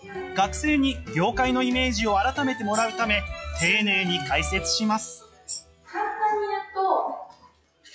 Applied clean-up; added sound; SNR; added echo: classical method log-MMSE.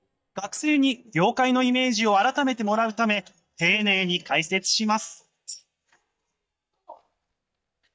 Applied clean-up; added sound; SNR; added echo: neural mask model DeepFilterNet 3.